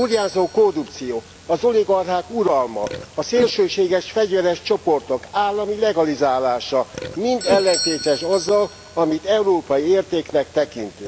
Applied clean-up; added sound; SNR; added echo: none; Burping, eructation + Bell / Doorbell; 14 dB; none.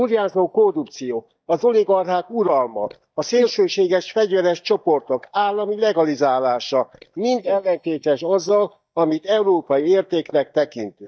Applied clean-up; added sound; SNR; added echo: neural mask model DeepFilterNet 3.